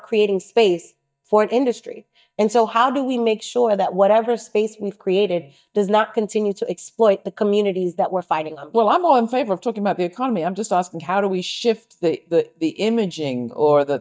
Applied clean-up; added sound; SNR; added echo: neural mask model DeepFilterNet 3.